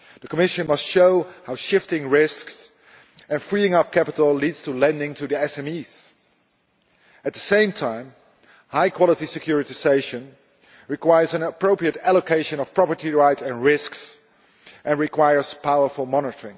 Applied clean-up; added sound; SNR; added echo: none; none; none; none.